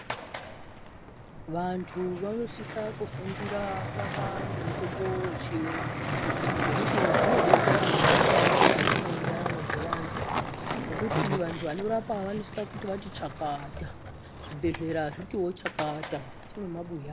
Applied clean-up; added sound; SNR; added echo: none; Skateboard; -5 dB; none.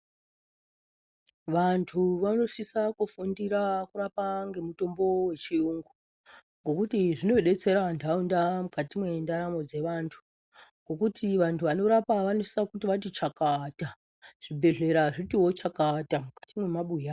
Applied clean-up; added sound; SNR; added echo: none; none; none; none.